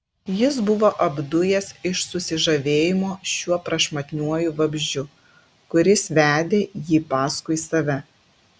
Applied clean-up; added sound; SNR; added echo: none; none; none; none.